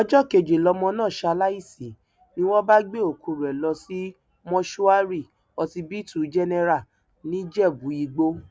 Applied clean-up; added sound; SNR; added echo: none; none; none; none.